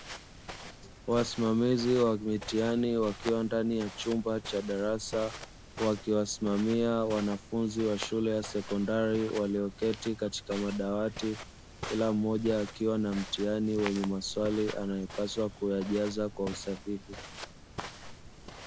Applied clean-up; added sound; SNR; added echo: none; Walk, footsteps; 14 dB; none.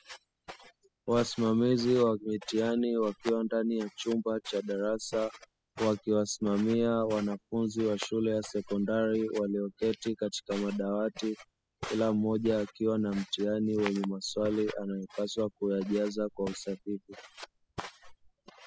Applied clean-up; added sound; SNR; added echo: classical method spectral subtraction.